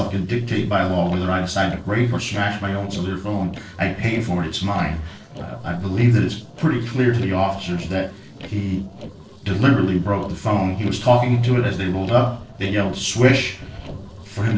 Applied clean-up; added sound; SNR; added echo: neural separator model SepFormer DNS4.